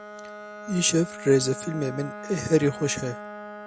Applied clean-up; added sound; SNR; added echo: none; Bowed string instrument; 13 dB; none.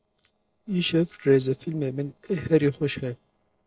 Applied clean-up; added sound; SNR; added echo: neural separator model SepFormer DNS4.